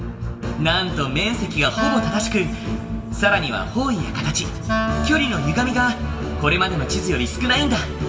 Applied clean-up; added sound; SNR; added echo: none; Wind instrument, woodwind instrument; 8 dB; reverberation time 1.7 s.